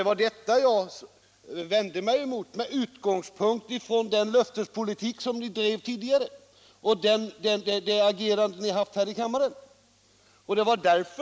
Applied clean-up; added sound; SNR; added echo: none; none; none; none.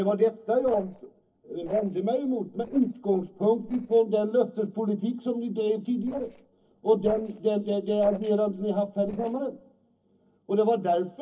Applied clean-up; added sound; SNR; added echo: neural separator model SepFormer DNS4.